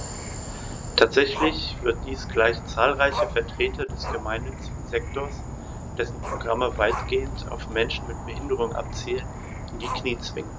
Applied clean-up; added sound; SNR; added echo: none; Insect / Frog + Growling; 5 dB; none.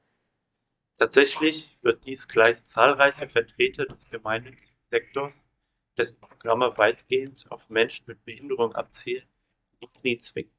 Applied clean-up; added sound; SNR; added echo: neural mask model DeepFilterNet 3.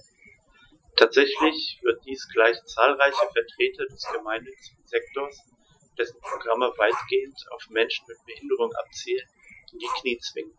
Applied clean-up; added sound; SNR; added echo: classical method Wiener filter.